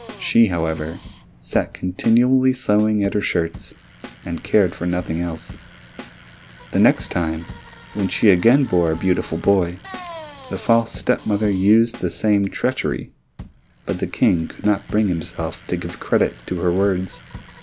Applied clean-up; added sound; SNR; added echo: none; Bicycle + Drum / Drum kit; 18 dB; none.